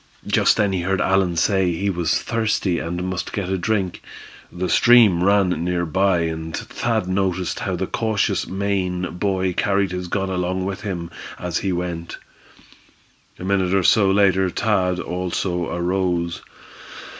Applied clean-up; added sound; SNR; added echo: none; none; none; none.